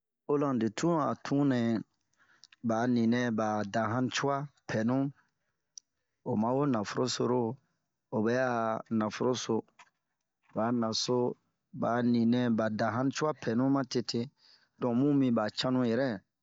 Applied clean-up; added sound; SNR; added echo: none; none; none; none.